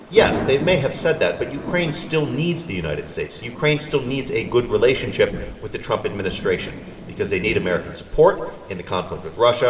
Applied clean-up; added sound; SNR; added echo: none; Thunder / Rain; 12 dB; reverberation time 3.0 s.